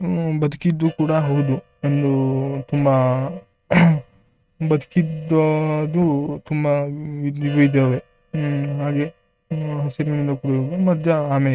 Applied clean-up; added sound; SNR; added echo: neural mask model RNNoise.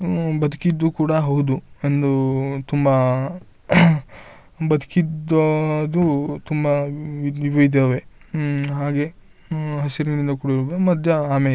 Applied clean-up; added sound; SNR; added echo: none; none; none; none.